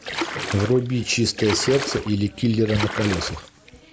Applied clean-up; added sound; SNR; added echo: none; Splash, splatter; 8 dB; none.